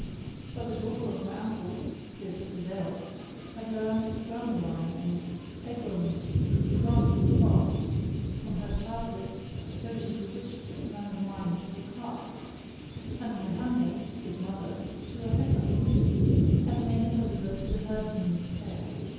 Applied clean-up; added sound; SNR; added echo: none; Thunder / Cricket; -4 dB; reverberation time 1.2 s.